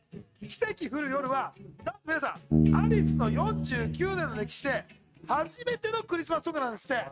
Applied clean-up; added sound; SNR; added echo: neural mask model RNNoise.